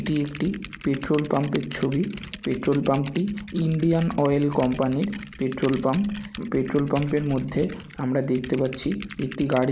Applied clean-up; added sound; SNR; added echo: none; Typing; 14 dB; none.